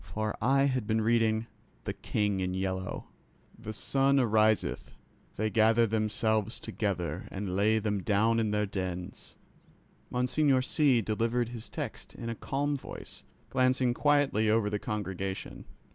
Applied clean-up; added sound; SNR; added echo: none; none; none; none.